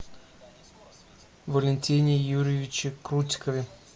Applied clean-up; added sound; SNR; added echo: none; none; none; none.